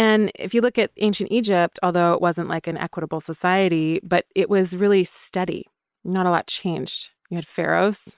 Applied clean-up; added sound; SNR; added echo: neural separator model SepFormer WHAM!.